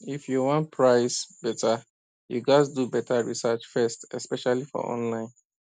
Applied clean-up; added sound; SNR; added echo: none; none; none; none.